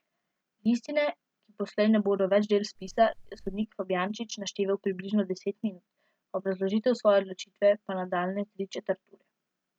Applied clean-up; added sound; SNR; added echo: none; Wind; 17 dB; none.